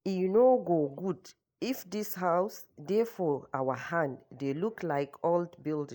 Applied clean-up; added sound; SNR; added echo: neural mask model Resemble Enhance denoiser.